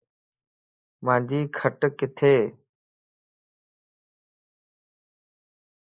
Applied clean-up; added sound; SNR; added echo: neural mask model Resemble Enhance denoiser.